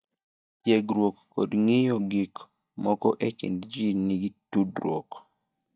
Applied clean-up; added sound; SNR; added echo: neural mask model DeepFilterNet 3.